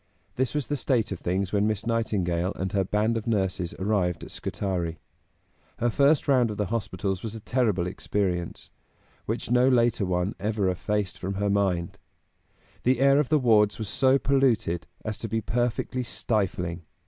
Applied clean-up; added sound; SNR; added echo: none; none; none; none.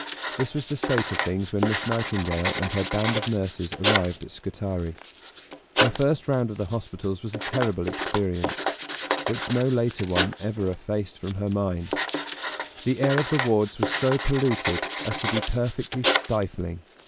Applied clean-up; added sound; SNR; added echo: none; Writing; 4 dB; none.